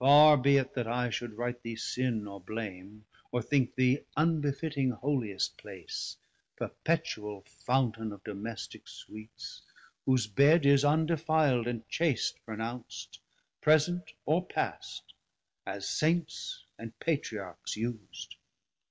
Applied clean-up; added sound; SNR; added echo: none; none; none; none.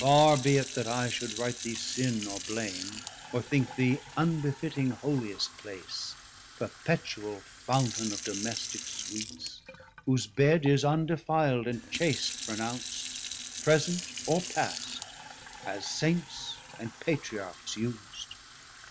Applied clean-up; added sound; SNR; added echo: none; Fill (with liquid) / Sink (filling or washing); 11 dB; none.